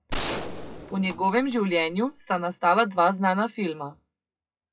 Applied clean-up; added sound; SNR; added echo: classical method WPE with log-MMSE.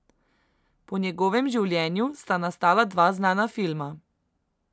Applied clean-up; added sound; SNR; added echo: none; none; none; none.